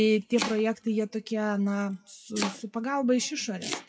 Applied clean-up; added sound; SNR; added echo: classical method WPE with log-MMSE.